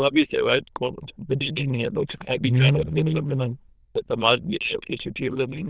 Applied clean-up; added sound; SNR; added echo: neural diffusion model UNIVERSE++.